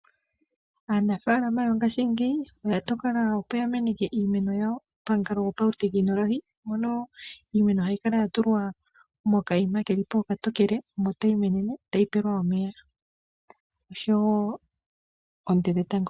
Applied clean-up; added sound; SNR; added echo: none; none; none; none.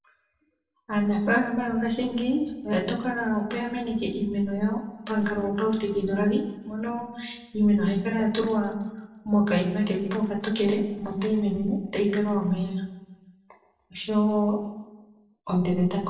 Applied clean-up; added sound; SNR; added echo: none; none; none; reverberation time 0.8 s.